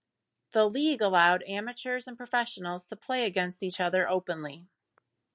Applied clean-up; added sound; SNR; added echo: none; none; none; none.